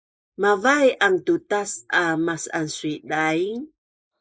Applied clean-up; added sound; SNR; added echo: neural mask model Resemble Enhance denoiser.